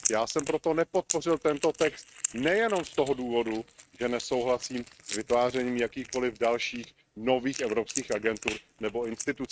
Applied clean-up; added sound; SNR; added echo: neural mask model RNNoise.